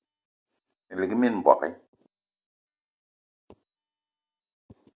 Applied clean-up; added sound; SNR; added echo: none; none; none; none.